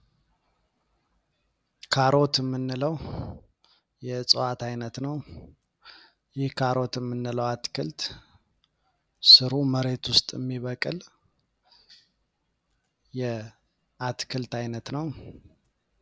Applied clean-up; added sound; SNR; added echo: none; none; none; none.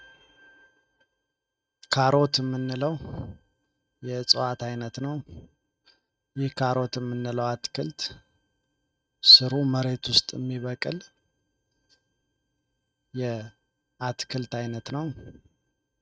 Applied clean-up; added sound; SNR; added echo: neural mask model RNNoise.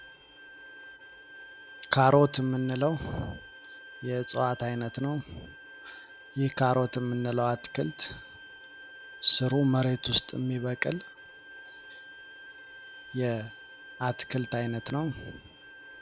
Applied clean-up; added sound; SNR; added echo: none; Bowed string instrument; 20 dB; none.